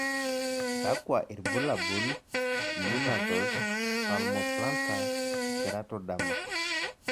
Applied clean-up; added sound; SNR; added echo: none; Fart; -4 dB; none.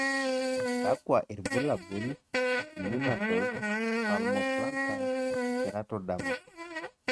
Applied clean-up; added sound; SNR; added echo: neural mask model RNNoise.